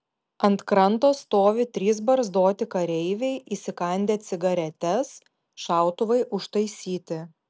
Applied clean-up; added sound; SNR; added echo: none; none; none; none.